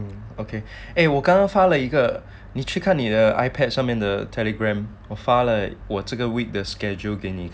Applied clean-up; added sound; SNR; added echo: none; none; none; none.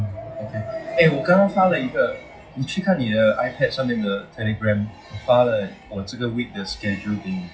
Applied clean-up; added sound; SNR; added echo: classical method WPE with log-MMSE.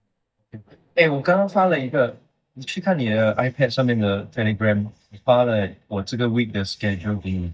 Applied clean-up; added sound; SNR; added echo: neural mask model DeepFilterNet 3.